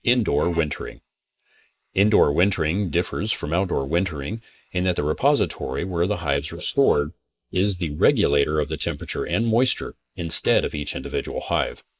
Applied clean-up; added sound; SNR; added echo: neural mask model Resemble Enhance denoiser.